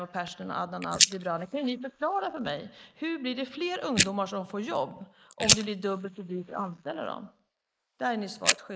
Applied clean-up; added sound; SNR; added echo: neural mask model Resemble Enhance denoiser.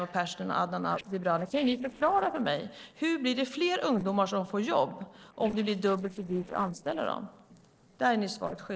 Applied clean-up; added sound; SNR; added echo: neural separator model SepFormer DNS4.